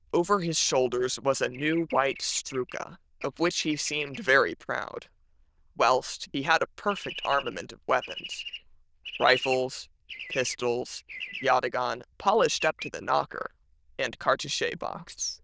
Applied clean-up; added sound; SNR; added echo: neural diffusion model UNIVERSE++.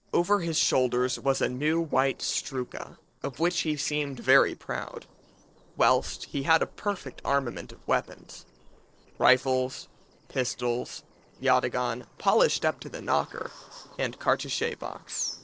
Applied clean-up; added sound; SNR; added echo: neural separator model SepFormer DNS4.